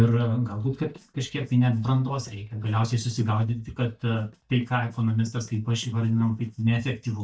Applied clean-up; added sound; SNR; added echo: neural mask model DeepFilterNet 3.